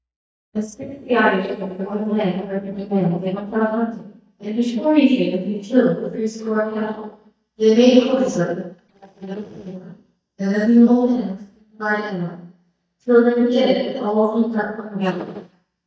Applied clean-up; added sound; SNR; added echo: neural mask model DeepFilterNet 3.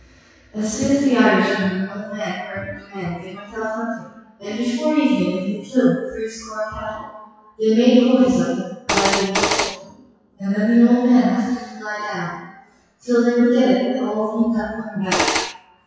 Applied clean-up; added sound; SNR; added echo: classical method WPE with log-MMSE.